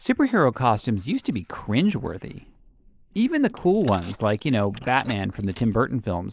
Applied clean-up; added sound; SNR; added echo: neural mask model Resemble Enhance denoiser.